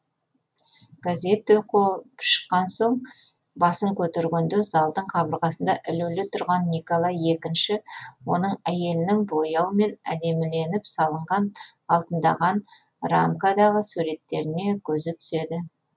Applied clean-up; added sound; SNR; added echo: none; none; none; none.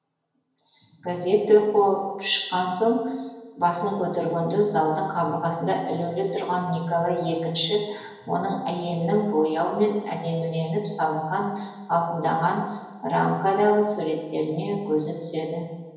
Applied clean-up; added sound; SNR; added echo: none; none; none; reverberation time 1.0 s.